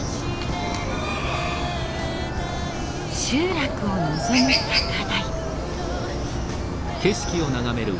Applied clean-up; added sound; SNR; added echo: none; Chicken, rooster; 0 dB; none.